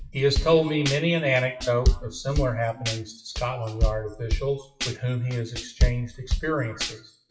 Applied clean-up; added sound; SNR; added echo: classical method WPE with log-MMSE.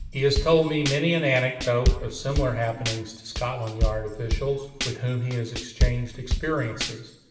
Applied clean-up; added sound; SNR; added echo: none; Tambourine / Drum / Drum kit; 3 dB; reverberation time 1.1 s.